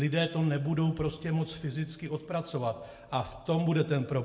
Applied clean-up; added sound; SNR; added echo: none; none; none; reverberation time 0.6 s.